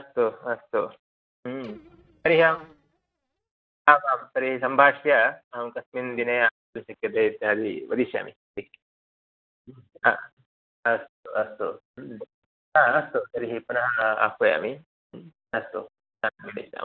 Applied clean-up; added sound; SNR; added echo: neural mask model DeepFilterNet 3.